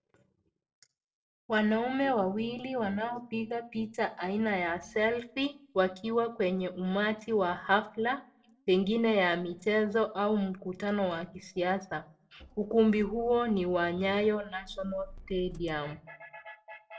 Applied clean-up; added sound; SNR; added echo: neural separator model SepFormer DNS4.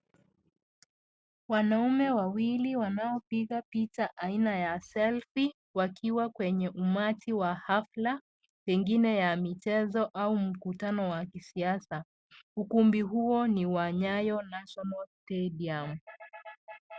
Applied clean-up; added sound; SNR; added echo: none; none; none; none.